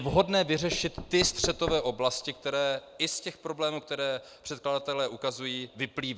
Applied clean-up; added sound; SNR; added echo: none; Knock / Wood; 11 dB; none.